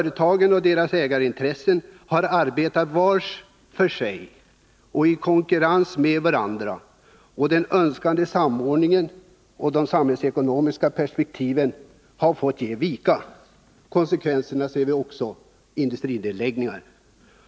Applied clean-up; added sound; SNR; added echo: none; none; none; none.